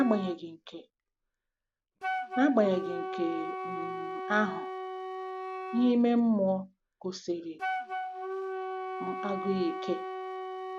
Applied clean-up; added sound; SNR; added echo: none; Wind instrument, woodwind instrument; 6 dB; none.